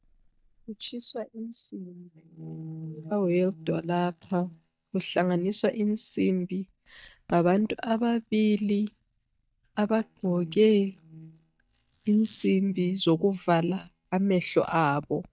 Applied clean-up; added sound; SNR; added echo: neural mask model DeepFilterNet 3.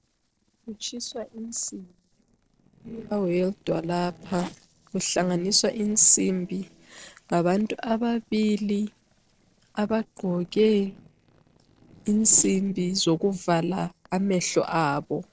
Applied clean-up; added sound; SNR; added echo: neural separator model SepFormer DNS4.